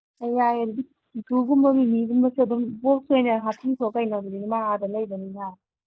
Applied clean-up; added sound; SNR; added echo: neural mask model DeepFilterNet 3.